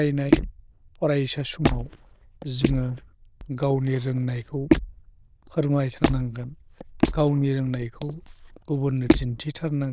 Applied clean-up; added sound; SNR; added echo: neural diffusion model UNIVERSE++.